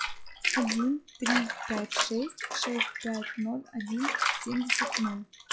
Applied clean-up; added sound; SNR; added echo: classical method log-MMSE.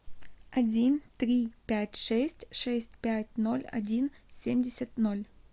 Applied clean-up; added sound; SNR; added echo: none; none; none; none.